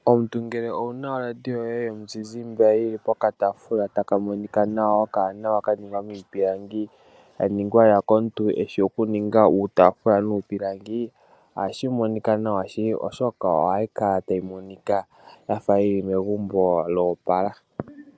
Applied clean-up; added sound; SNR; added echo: none; none; none; none.